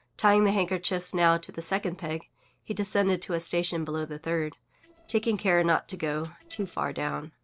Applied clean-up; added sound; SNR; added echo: neural separator model SepFormer DNS4.